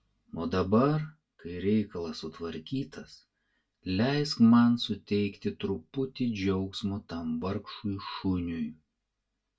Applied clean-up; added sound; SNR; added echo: none; none; none; reverberation time 0.1 s.